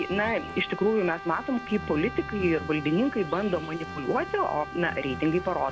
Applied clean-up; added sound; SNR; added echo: none; Insect + Brass instrument; 11 dB; none.